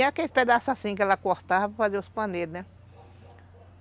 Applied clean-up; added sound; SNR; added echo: none; none; none; none.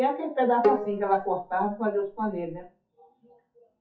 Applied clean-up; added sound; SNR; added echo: classical method WPE with log-MMSE.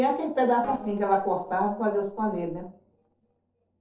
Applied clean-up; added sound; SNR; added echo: neural separator model SepFormer DNS4.